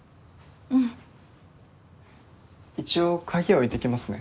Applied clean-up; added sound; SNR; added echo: none; none; none; none.